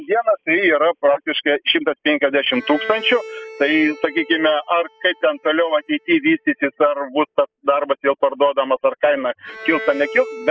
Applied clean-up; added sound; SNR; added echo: classical method spectral subtraction.